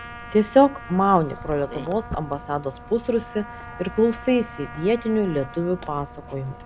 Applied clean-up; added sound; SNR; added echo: none; Trumpet + Walk, footsteps; 14 dB; none.